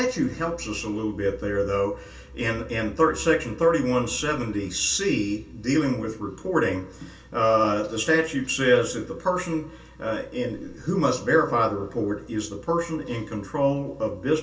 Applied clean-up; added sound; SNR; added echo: none; none; none; reverberation time 0.2 s.